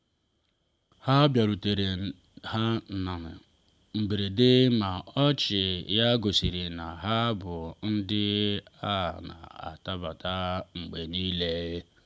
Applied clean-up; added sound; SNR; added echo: none; none; none; none.